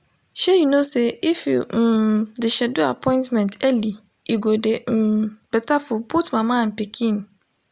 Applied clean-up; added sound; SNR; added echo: none; none; none; none.